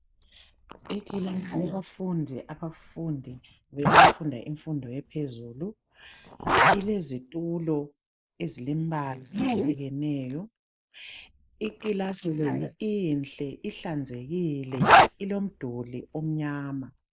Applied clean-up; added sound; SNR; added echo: neural mask model Resemble Enhance denoiser.